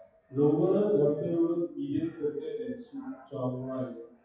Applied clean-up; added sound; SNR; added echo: classical method WPE with log-MMSE.